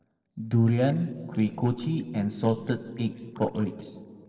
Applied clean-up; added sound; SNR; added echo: neural separator model SepFormer DNS4.